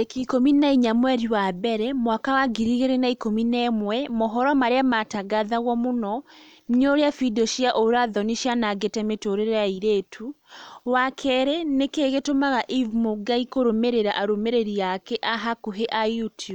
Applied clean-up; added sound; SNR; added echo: none; none; none; none.